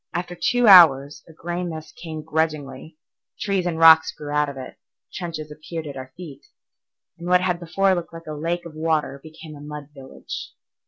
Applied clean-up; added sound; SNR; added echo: none; none; none; none.